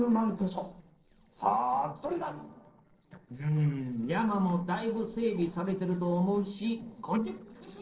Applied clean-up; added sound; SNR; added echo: neural separator model SepFormer DNS4.